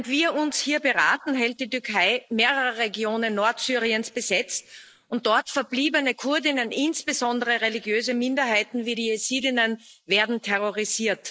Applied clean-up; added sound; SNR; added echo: neural mask model Resemble Enhance denoiser.